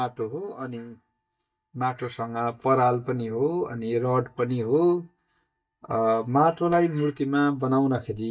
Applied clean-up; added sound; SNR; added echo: neural mask model DeepFilterNet 3.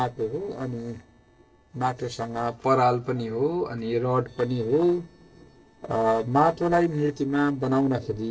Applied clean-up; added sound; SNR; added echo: neural separator model SepFormer DNS4.